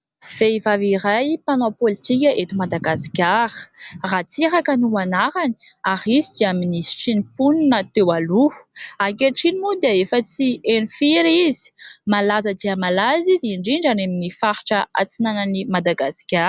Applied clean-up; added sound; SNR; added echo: none; none; none; none.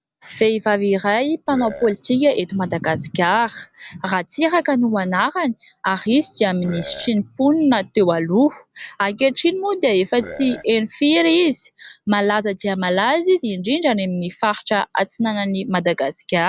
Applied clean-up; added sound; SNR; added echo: none; Burping, eructation; 14 dB; none.